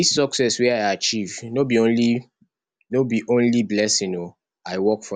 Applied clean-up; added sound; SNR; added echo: none; none; none; none.